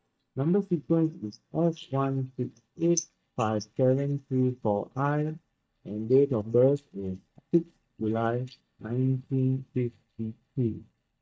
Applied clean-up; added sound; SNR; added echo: neural mask model DeepFilterNet 3.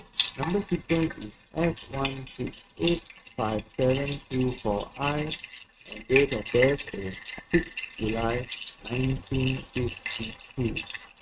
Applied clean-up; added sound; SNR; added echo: neural mask model RNNoise.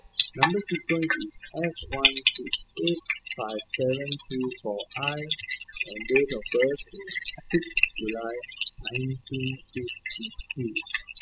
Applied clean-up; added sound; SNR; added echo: classical method spectral subtraction.